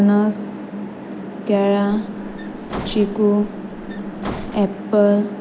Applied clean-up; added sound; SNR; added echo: none; Bus; 14 dB; none.